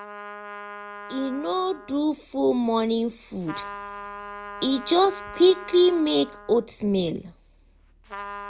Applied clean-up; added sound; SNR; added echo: none; Trumpet; 15 dB; none.